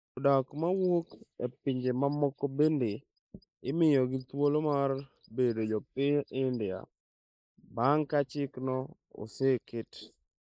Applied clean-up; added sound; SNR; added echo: neural mask model Resemble Enhance denoiser.